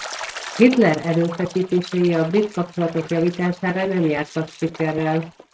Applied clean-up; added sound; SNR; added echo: neural mask model RNNoise.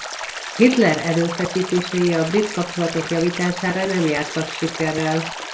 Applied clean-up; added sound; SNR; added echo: none; Stream; 10 dB; none.